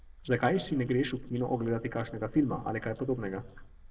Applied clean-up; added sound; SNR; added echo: neural separator model SepFormer DNS4.